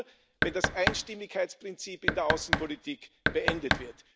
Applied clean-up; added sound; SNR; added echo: none; Knock; -3 dB; none.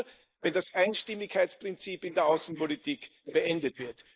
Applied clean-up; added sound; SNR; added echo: neural mask model Resemble Enhance denoiser.